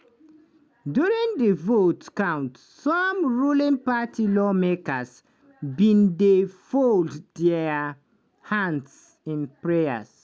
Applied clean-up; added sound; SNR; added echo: none; none; none; none.